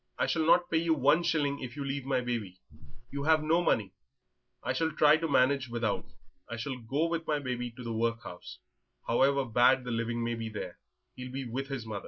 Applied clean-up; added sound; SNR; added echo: none; none; none; none.